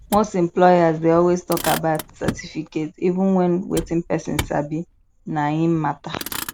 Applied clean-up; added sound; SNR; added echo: none; Motor vehicle (road); 13 dB; none.